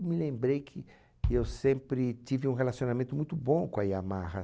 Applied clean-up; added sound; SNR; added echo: none; Bass drum; 8 dB; none.